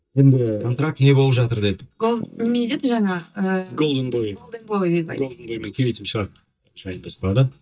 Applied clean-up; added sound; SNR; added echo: neural mask model DeepFilterNet 3.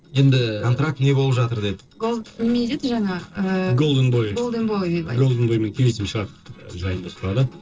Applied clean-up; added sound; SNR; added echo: neural separator model SepFormer DNS4.